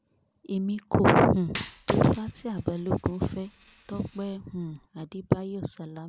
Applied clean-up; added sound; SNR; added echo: none; Coin (dropping); 16 dB; none.